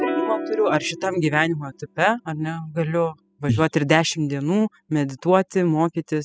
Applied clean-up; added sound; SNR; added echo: classical method spectral subtraction.